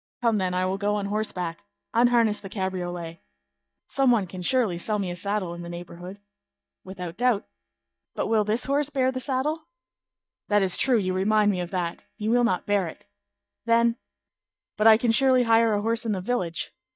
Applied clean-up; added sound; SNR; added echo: neural mask model DeepFilterNet 3.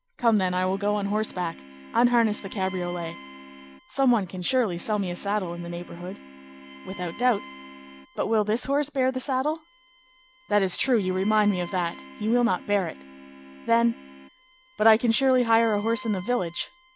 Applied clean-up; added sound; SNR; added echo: none; Bowed string instrument + Organ; 19 dB; none.